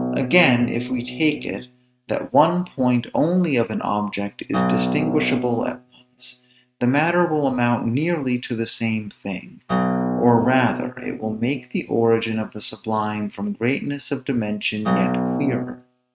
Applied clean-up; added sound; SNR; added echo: neural mask model RNNoise.